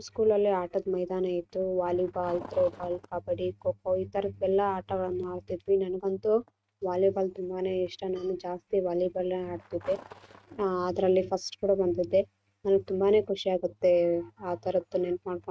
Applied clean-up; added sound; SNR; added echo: neural mask model RNNoise.